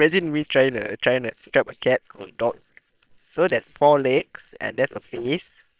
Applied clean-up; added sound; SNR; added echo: neural separator model SepFormer WHAM!.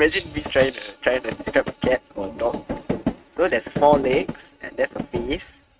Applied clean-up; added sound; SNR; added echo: neural mask model RNNoise.